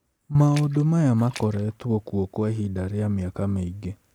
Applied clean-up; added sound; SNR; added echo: none; Splash, splatter; 20 dB; none.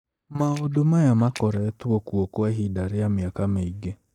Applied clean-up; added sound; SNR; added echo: neural mask model DeepFilterNet 3.